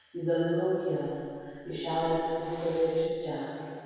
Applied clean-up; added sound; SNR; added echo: none; Hiss; 19 dB; reverberation time 2.2 s.